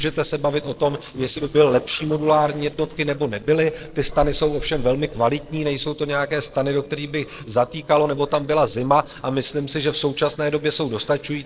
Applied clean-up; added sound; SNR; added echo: neural separator model SepFormer DNS4.